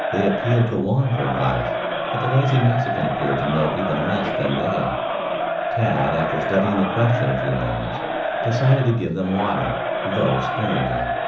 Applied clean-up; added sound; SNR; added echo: none; Crowd; 2 dB; reverberation time 0.7 s.